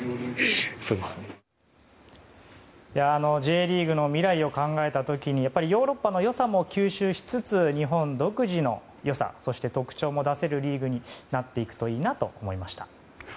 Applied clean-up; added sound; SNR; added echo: none; none; none; none.